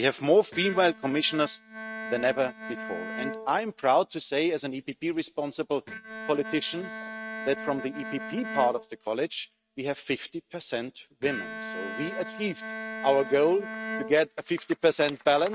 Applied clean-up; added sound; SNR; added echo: neural mask model RNNoise.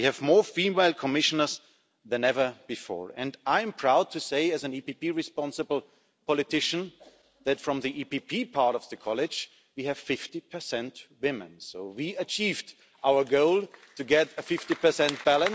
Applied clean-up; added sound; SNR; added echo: none; none; none; none.